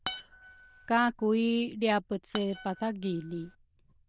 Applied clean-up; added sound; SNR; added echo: neural diffusion model UNIVERSE++.